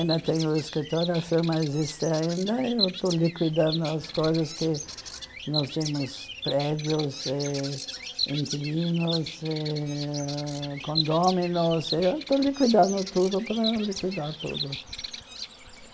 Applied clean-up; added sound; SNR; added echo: none; Bird vocalization, bird call, bird song; 10 dB; none.